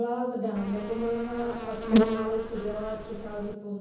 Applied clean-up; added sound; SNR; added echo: none; Insect; -1 dB; reverberation time 0.9 s.